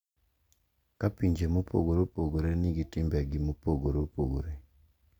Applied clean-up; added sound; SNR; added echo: none; none; none; none.